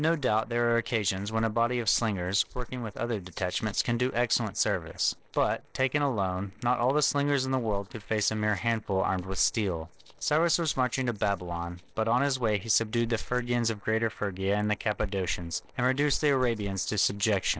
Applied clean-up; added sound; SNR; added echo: neural separator model SepFormer DNS4.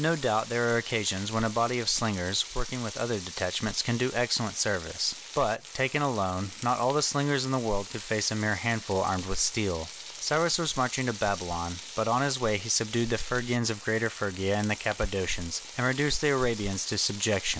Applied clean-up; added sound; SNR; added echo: none; Frying (food); 14 dB; none.